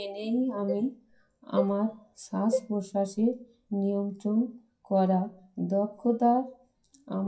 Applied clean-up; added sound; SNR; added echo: classical method WPE with log-MMSE.